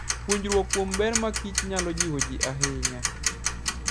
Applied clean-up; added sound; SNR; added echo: none; Tick-tock; 0 dB; none.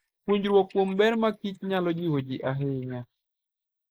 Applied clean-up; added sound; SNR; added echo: neural mask model Resemble Enhance denoiser.